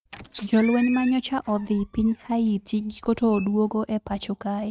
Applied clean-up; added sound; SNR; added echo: neural mask model RNNoise.